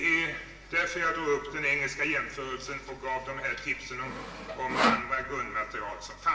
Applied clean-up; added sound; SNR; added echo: none; Sawing; 2 dB; reverberation time 0.9 s.